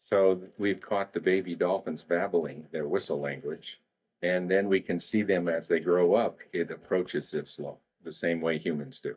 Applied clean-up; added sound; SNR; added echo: neural mask model DeepFilterNet 3.